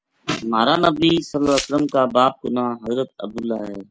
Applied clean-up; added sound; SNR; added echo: none; Glass; 13 dB; none.